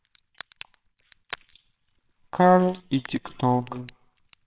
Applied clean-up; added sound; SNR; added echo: neural separator model SepFormer WHAMR!.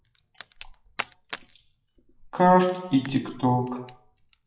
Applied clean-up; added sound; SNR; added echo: classical method WPE with log-MMSE.